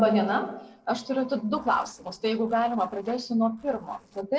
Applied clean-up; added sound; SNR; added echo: neural separator model SepFormer DNS4.